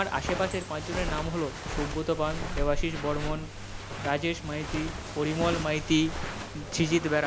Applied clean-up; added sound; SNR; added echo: none; Walk, footsteps; 4 dB; none.